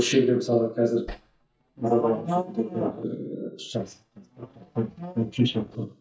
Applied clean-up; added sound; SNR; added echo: neural mask model DeepFilterNet 3.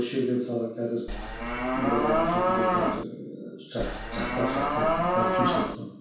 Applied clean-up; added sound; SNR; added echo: none; Livestock, farm animals, working animals; -5 dB; reverberation time 0.7 s.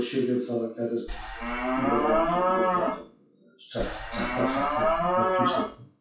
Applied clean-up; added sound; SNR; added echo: classical method WPE with log-MMSE.